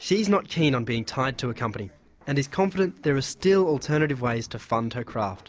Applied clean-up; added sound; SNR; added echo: none; none; none; none.